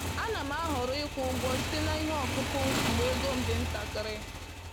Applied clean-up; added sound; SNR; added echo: none; Motorcycle / Engine; -1 dB; none.